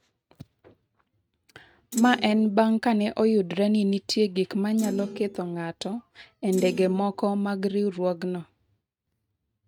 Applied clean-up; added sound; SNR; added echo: neural mask model RNNoise.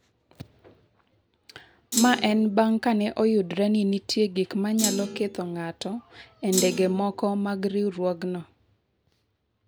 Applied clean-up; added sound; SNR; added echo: none; Thump, thud; 6 dB; none.